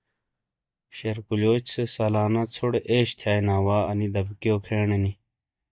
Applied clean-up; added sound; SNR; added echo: neural mask model DeepFilterNet 3.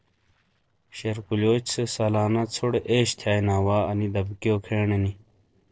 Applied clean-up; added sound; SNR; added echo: neural separator model SepFormer DNS4.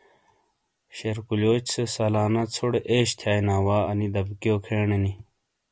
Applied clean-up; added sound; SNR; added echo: none; none; none; none.